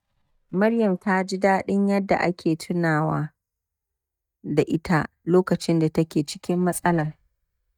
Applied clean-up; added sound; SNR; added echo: neural mask model DeepFilterNet 3.